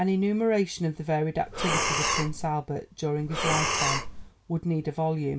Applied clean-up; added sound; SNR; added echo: none; Breathing; 0 dB; none.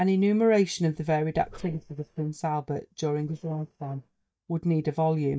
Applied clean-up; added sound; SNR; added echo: neural mask model DeepFilterNet 3.